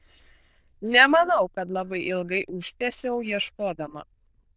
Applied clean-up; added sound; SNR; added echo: neural diffusion model UNIVERSE++.